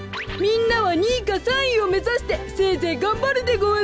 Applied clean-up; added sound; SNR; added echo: none; none; none; none.